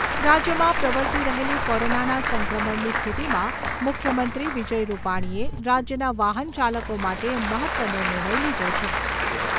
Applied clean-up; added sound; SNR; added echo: none; Applause / Crowd; 0 dB; none.